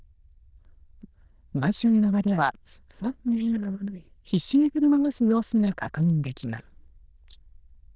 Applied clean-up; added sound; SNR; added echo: neural diffusion model UNIVERSE++.